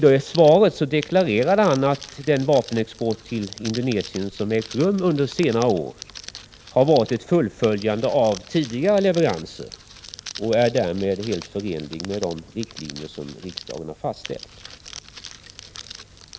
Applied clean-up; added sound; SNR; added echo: none; Crackle; 18 dB; none.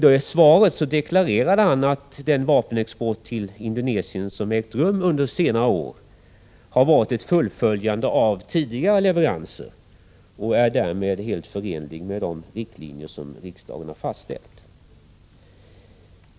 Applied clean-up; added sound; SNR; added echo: none; none; none; none.